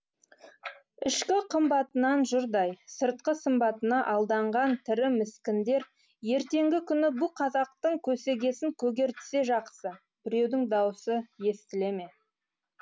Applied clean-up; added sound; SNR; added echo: none; none; none; none.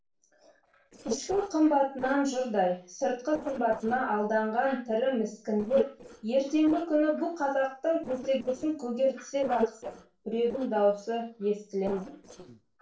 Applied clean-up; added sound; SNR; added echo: neural separator model SepFormer DNS4.